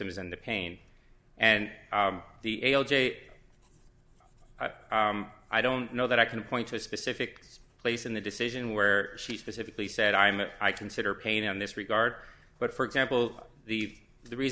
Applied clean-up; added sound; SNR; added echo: none; none; none; none.